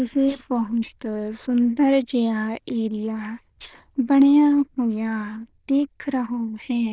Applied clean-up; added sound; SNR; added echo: neural diffusion model UNIVERSE++.